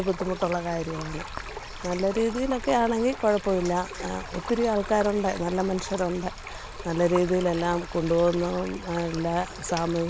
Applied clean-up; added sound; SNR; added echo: none; Stream; 11 dB; none.